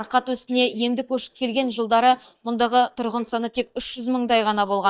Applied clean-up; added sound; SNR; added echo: neural mask model DeepFilterNet 3.